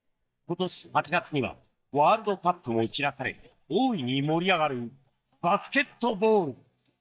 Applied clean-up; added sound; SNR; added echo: neural mask model DeepFilterNet 3.